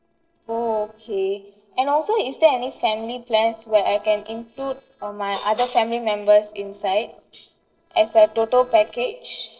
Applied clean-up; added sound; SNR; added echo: neural separator model SepFormer DNS4.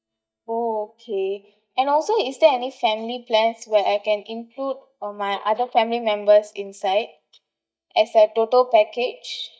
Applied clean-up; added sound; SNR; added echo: neural mask model DeepFilterNet 3.